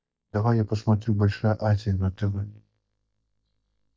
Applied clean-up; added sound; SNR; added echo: neural mask model DeepFilterNet 3.